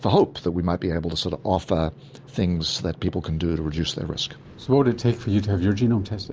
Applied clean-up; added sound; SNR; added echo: none; none; none; none.